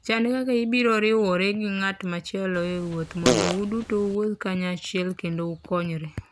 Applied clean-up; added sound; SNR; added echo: none; Fart; 2 dB; none.